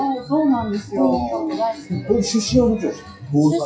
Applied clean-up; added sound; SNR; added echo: classical method WPE with log-MMSE.